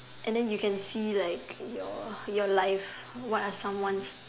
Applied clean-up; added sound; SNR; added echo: none; none; none; none.